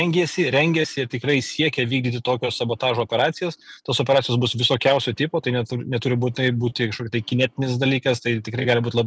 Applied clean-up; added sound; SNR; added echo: none; none; none; none.